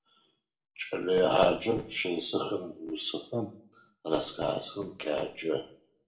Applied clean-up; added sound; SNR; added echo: none; none; none; reverberation time 0.5 s.